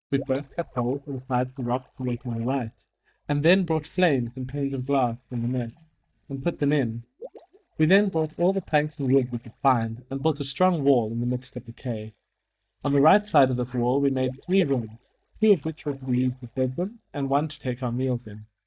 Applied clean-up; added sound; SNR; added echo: neural mask model DeepFilterNet 3.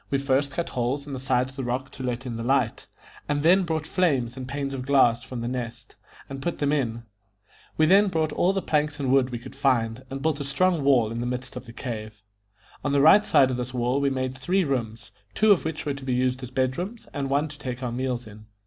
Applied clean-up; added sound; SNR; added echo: none; none; none; none.